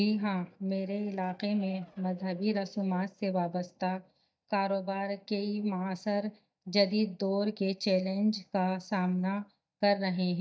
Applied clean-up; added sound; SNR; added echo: neural mask model DeepFilterNet 3.